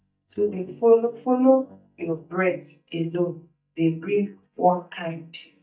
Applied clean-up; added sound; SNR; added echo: neural mask model DeepFilterNet 3.